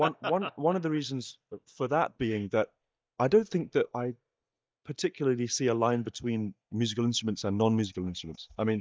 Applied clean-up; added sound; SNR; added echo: neural mask model DeepFilterNet 3.